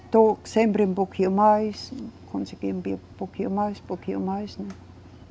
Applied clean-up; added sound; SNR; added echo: none; none; none; none.